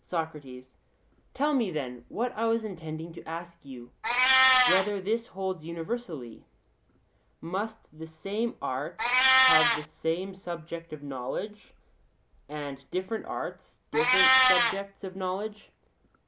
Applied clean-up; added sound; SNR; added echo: none; Meow; -2 dB; none.